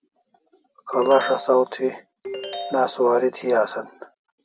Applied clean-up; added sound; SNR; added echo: none; Ringtone; 11 dB; none.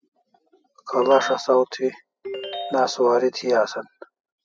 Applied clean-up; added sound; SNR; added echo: classical method spectral subtraction.